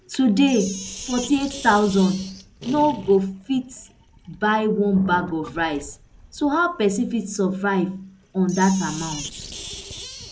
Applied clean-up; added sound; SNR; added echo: none; Sink (filling or washing); 15 dB; none.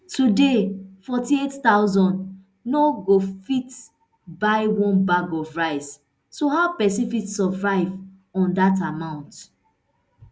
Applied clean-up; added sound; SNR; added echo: none; none; none; none.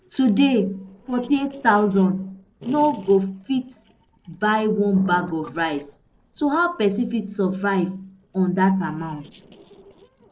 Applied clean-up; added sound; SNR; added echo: neural separator model SepFormer DNS4.